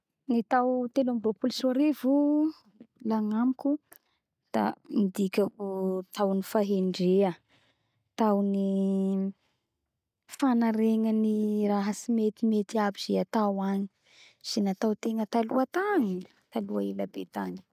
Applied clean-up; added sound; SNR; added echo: none; none; none; none.